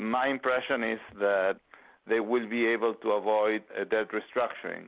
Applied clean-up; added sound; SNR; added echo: none; none; none; none.